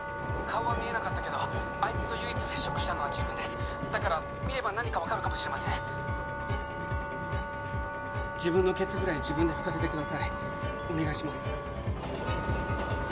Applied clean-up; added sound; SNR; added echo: none; Wind instrument, woodwind instrument; 6 dB; none.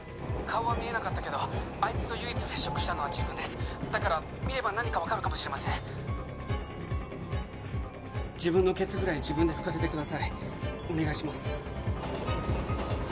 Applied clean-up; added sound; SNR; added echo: none; none; none; none.